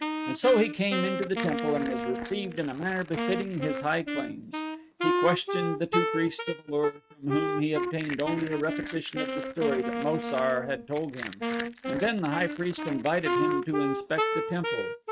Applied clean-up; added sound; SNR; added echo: neural mask model RNNoise.